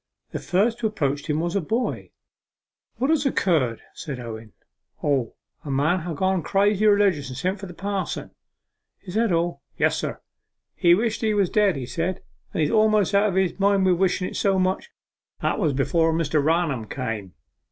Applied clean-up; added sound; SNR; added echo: none; none; none; none.